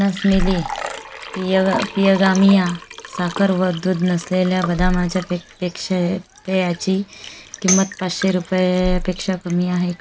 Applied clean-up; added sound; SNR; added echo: none; Tambourine + Liquid; 9 dB; none.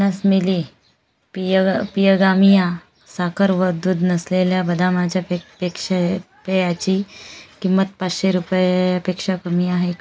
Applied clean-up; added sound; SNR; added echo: none; none; none; none.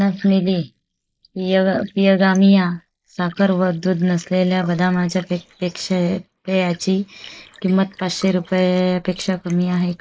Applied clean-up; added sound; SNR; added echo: neural mask model Resemble Enhance denoiser.